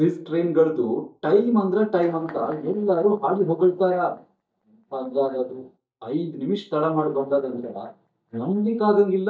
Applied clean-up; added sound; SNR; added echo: neural mask model DeepFilterNet 3.